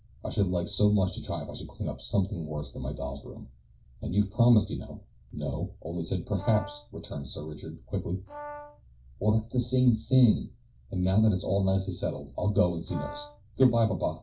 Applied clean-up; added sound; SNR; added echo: none; Brass instrument; 15 dB; reverberation time 0.2 s.